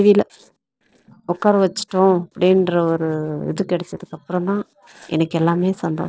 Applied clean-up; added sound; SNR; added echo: neural separator model SepFormer DNS4.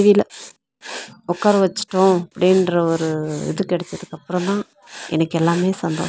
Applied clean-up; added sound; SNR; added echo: none; Writing; 18 dB; none.